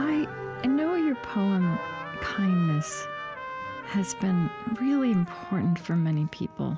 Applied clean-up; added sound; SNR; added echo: none; Trumpet; 12 dB; none.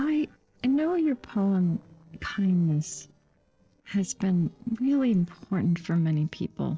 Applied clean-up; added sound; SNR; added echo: neural separator model SepFormer DNS4.